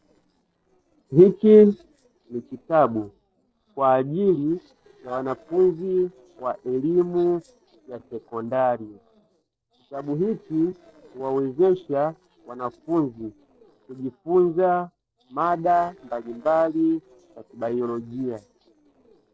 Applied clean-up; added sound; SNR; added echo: neural separator model SepFormer DNS4.